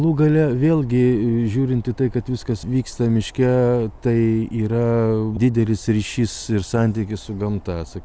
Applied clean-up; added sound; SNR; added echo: none; none; none; none.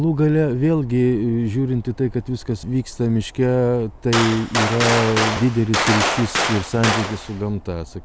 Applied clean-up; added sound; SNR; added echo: none; Gunshot, gunfire; 2 dB; none.